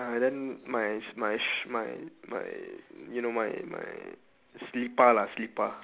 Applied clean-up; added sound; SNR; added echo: none; none; none; none.